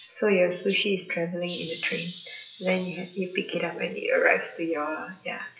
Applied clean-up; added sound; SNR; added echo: classical method WPE with log-MMSE.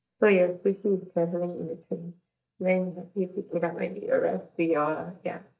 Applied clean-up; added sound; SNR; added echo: neural mask model DeepFilterNet 3.